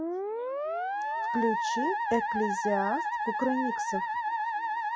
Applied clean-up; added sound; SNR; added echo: classical method log-MMSE.